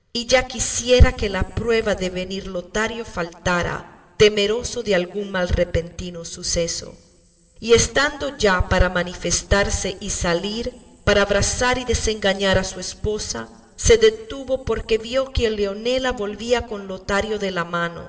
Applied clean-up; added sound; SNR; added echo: none; none; none; reverberation time 2.1 s.